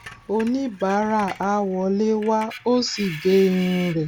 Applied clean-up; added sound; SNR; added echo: none; Screech; 17 dB; none.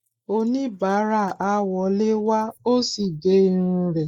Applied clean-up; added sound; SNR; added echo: neural mask model Resemble Enhance denoiser.